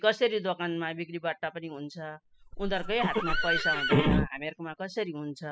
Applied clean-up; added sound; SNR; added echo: classical method spectral subtraction.